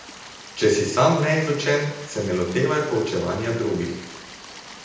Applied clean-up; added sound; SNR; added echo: none; Stream; 17 dB; reverberation time 0.9 s.